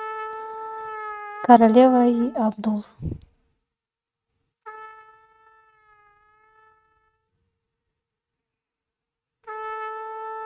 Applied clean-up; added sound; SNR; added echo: neural mask model RNNoise.